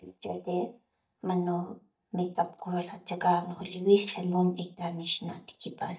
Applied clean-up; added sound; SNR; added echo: neural mask model DeepFilterNet 3.